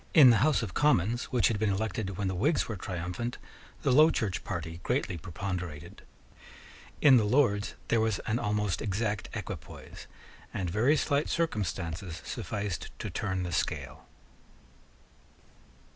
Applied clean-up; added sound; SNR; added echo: none; none; none; none.